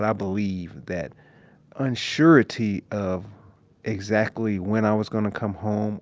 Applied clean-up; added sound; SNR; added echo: none; none; none; none.